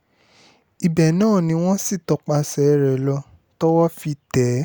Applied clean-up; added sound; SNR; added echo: none; none; none; none.